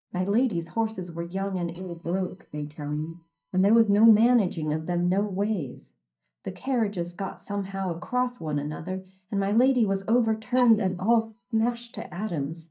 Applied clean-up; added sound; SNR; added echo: neural mask model DeepFilterNet 3.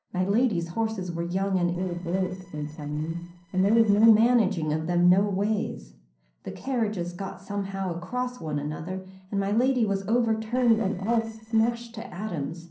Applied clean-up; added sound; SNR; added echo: neural separator model SepFormer DNS4.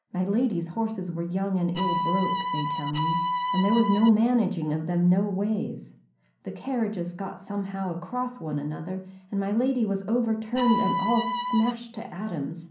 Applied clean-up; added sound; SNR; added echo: none; Bowed string instrument; 1 dB; reverberation time 0.6 s.